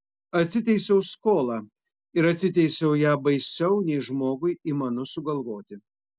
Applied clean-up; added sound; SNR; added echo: none; none; none; none.